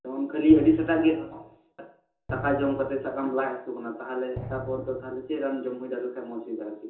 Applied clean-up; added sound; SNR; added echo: none; Drum; 12 dB; reverberation time 0.6 s.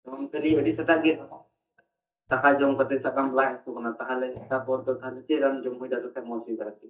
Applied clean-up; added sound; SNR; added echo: neural mask model DeepFilterNet 3.